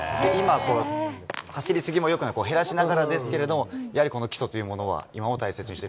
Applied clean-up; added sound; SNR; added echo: none; none; none; none.